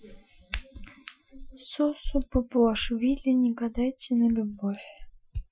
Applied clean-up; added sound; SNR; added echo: classical method Wiener filter.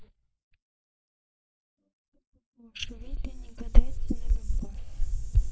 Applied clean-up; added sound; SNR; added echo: neural mask model DeepFilterNet 3.